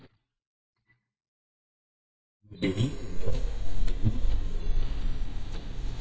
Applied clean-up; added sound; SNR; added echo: neural mask model DeepFilterNet 3.